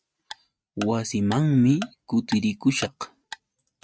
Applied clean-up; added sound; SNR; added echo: neural mask model RNNoise.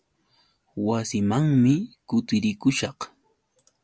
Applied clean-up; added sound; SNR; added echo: none; none; none; none.